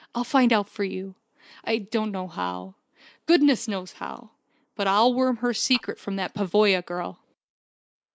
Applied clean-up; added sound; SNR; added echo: neural mask model Resemble Enhance denoiser.